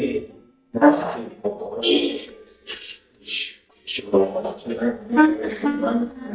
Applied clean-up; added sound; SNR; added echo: neural mask model DeepFilterNet 3.